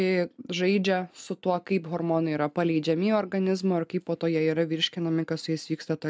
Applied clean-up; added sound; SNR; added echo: none; none; none; none.